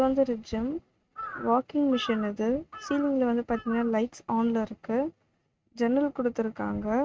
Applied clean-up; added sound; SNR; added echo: neural mask model RNNoise.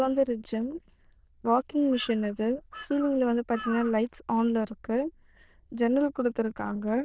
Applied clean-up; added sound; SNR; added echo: neural diffusion model UNIVERSE++.